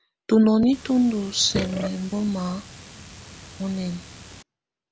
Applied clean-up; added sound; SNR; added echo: none; Burping, eructation; 12 dB; none.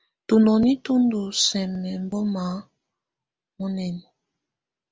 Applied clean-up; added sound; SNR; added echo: none; none; none; none.